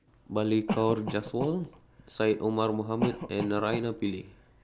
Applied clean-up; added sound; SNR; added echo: none; Cough; 9 dB; none.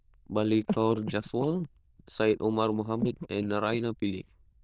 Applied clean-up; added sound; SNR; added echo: neural diffusion model UNIVERSE++.